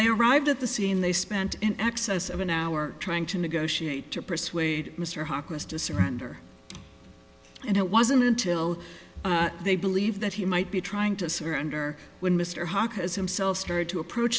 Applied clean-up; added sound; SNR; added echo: none; none; none; none.